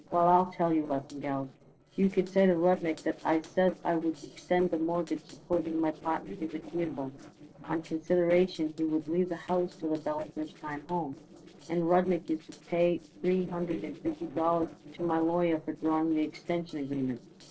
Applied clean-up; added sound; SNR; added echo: neural separator model SepFormer DNS4.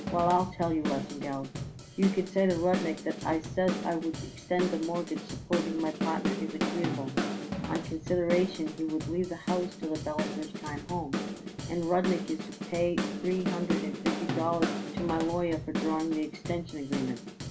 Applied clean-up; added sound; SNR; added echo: none; Drum / Drum kit; 3 dB; reverberation time 0.2 s.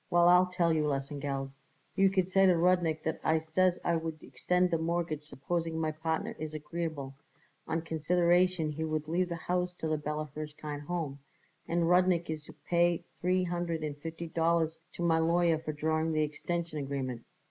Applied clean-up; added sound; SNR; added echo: none; none; none; none.